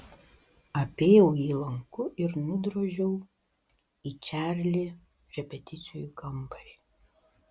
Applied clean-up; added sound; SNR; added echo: none; none; none; none.